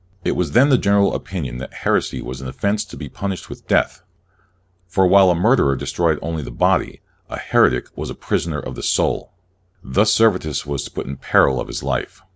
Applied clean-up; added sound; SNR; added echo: none; none; none; none.